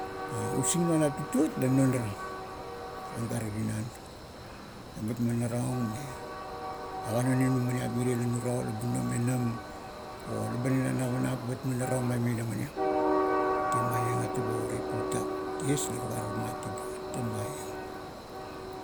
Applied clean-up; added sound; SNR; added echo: none; Train; 3 dB; none.